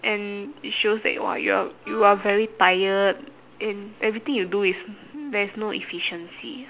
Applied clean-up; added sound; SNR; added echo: none; Wind instrument, woodwind instrument; 17 dB; none.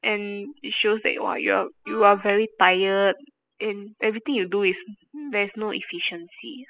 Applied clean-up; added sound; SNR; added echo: classical method spectral subtraction.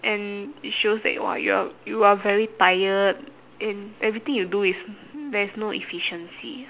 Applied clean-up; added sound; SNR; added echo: none; none; none; none.